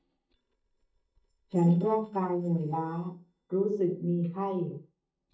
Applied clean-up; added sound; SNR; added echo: neural mask model DeepFilterNet 3.